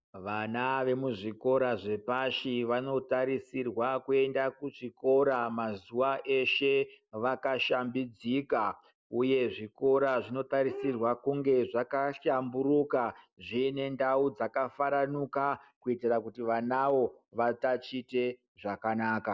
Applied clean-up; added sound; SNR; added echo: none; none; none; none.